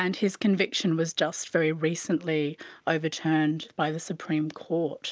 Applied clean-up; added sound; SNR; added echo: none; none; none; none.